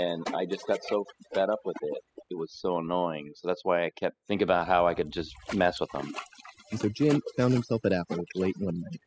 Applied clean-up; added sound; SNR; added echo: classical method spectral subtraction.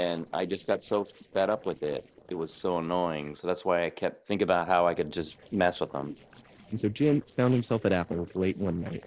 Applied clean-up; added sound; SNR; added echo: neural separator model SepFormer DNS4.